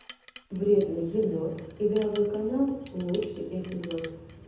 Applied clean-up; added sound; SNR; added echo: none; Chink, clink; 18 dB; reverberation time 0.9 s.